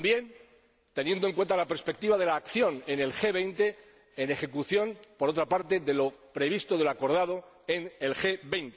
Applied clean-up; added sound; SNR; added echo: none; none; none; none.